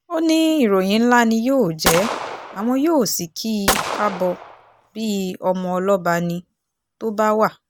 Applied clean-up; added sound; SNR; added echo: none; Gunshot, gunfire; 6 dB; none.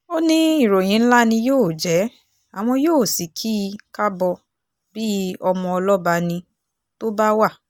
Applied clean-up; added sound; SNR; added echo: none; none; none; none.